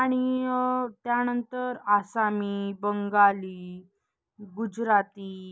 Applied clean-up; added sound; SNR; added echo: none; none; none; none.